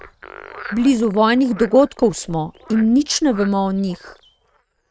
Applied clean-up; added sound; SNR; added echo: neural mask model RNNoise.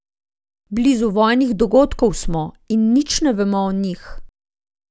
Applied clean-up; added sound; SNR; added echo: none; none; none; none.